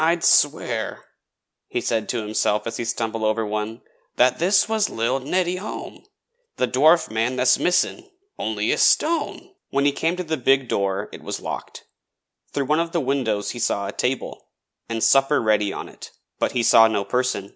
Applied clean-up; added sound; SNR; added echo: none; none; none; none.